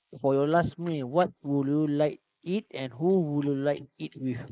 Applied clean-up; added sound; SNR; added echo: neural mask model Resemble Enhance denoiser.